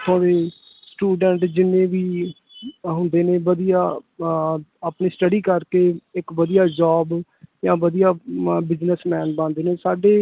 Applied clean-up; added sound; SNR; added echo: none; none; none; none.